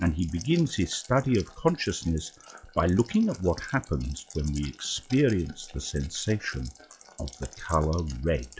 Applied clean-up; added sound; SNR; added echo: classical method log-MMSE.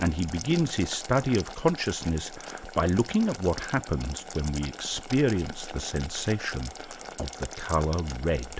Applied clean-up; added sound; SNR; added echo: none; Boiling; 13 dB; none.